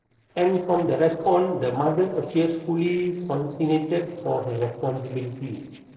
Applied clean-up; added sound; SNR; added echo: neural separator model SepFormer DNS4.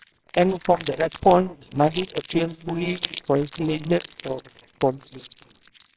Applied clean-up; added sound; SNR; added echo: neural separator model SepFormer WHAMR!.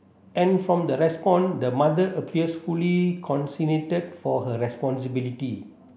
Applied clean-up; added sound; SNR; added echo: none; none; none; none.